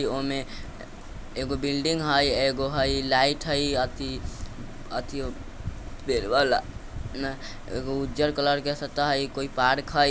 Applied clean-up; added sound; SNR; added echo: none; none; none; none.